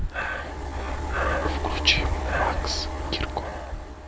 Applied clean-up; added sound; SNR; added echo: none; Breathing; -3 dB; none.